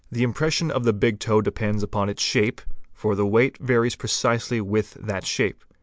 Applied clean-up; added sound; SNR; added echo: none; none; none; none.